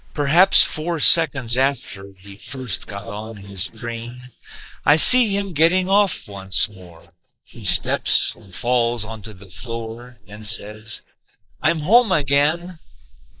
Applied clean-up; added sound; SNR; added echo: neural mask model Resemble Enhance denoiser.